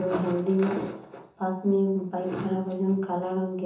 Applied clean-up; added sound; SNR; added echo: none; none; none; reverberation time 0.6 s.